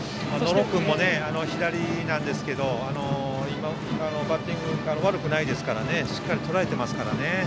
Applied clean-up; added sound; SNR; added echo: none; none; none; none.